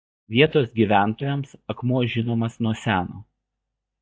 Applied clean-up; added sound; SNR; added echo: neural mask model DeepFilterNet 3.